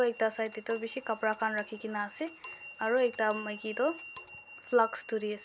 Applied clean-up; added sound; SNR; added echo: none; Clock; 8 dB; none.